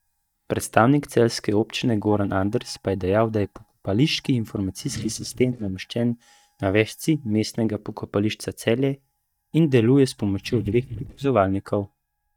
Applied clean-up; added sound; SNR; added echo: neural mask model DeepFilterNet 3.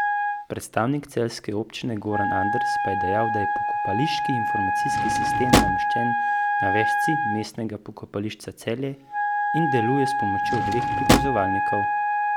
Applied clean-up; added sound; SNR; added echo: none; Drawer open or close + Wind instrument, woodwind instrument; -5 dB; none.